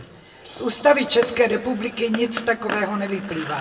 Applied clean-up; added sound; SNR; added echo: none; Fireworks; 15 dB; reverberation time 1.1 s.